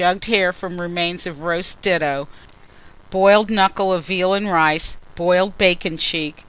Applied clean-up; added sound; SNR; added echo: none; none; none; none.